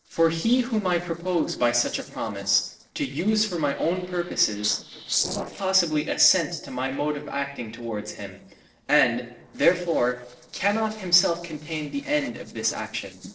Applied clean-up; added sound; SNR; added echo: neural separator model SepFormer DNS4.